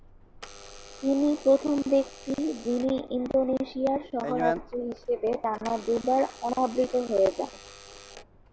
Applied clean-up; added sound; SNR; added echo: none; Alarm / Door; 13 dB; none.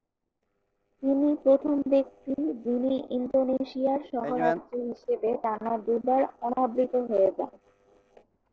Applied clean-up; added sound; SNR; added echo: neural separator model SepFormer DNS4.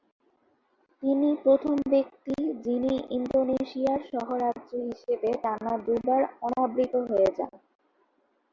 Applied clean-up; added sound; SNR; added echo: none; none; none; none.